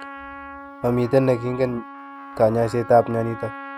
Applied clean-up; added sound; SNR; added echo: none; Trumpet; 15 dB; none.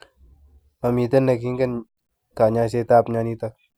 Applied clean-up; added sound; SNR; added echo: none; none; none; none.